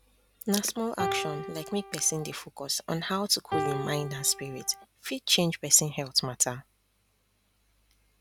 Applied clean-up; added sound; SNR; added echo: none; Piano; 4 dB; none.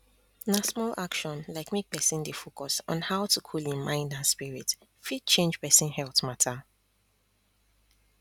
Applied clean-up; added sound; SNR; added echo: none; none; none; none.